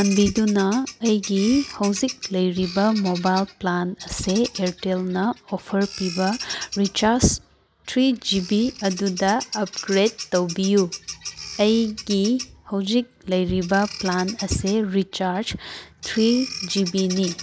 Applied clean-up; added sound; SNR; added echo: none; Bird vocalization, bird call, bird song; 13 dB; none.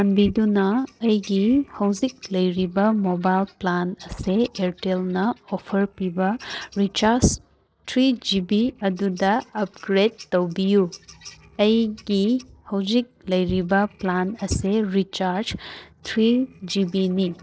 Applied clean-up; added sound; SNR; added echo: neural separator model SepFormer DNS4.